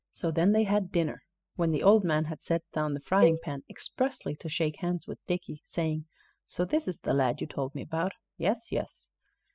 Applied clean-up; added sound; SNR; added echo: classical method spectral subtraction.